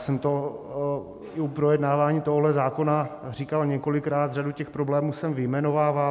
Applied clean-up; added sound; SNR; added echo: none; none; none; none.